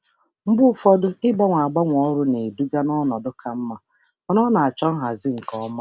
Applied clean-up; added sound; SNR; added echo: none; none; none; none.